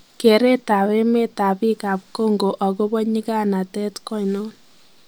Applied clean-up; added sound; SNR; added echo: none; none; none; none.